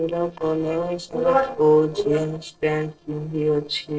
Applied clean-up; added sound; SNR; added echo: neural separator model SepFormer DNS4.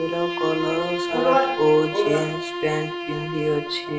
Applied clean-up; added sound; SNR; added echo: none; Bowed string instrument; 6 dB; reverberation time 0.5 s.